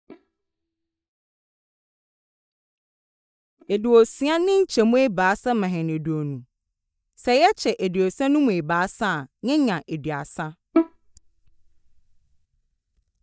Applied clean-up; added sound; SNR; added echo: neural mask model DeepFilterNet 3.